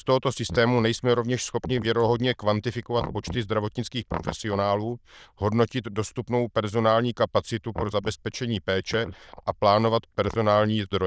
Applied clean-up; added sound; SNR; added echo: neural diffusion model UNIVERSE++.